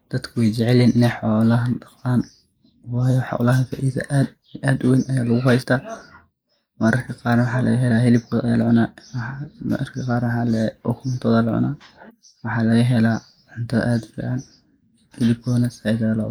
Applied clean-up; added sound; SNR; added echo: neural mask model Resemble Enhance denoiser.